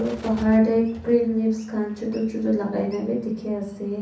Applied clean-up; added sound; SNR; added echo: none; Bird; 20 dB; reverberation time 0.6 s.